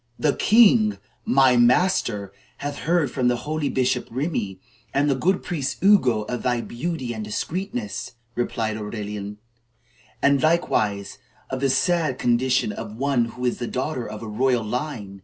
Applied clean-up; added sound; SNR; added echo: none; none; none; none.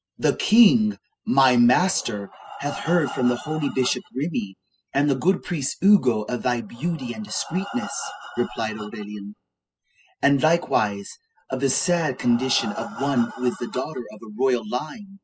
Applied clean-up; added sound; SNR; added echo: classical method spectral subtraction.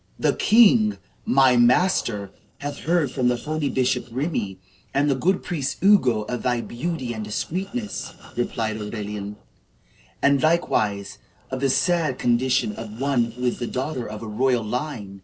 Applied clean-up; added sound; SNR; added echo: neural separator model SepFormer DNS4.